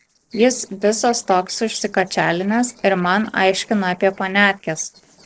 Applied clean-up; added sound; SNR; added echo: neural separator model SepFormer DNS4.